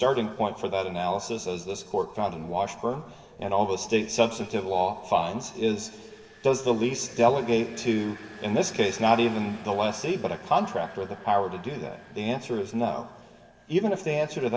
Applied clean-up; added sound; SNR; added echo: neural separator model SepFormer DNS4.